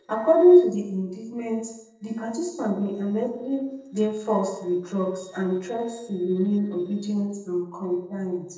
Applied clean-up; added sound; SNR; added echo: neural separator model SepFormer DNS4.